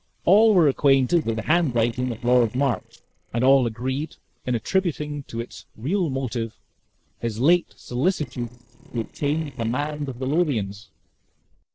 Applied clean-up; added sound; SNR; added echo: neural separator model SepFormer DNS4.